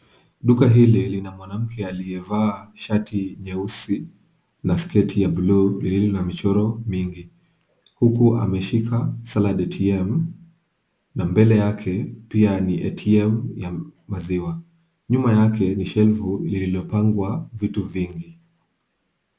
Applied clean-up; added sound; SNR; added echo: none; none; none; none.